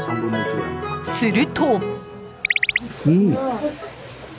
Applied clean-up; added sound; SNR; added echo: none; Marimba, xylophone; 17 dB; none.